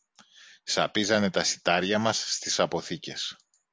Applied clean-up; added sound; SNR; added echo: none; none; none; none.